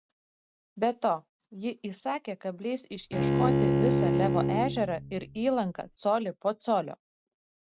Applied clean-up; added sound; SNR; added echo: none; Bowed string instrument; -4 dB; none.